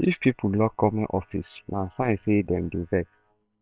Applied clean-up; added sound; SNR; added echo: neural separator model SepFormer WHAM!.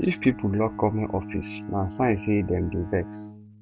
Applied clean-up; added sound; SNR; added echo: none; Bowed string instrument; 12 dB; none.